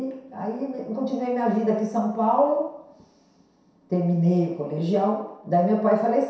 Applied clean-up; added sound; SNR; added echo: none; none; none; reverberation time 0.7 s.